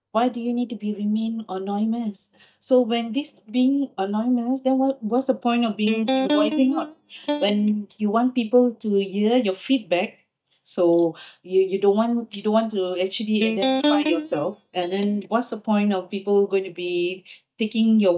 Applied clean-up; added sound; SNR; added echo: neural mask model DeepFilterNet 3.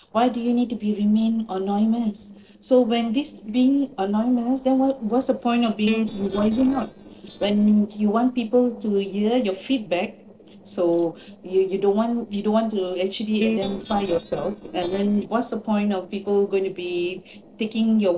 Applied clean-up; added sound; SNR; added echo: neural separator model SepFormer DNS4.